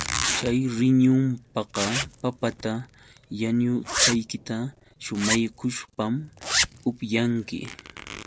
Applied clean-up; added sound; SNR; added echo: none; Zipper (clothing); 5 dB; none.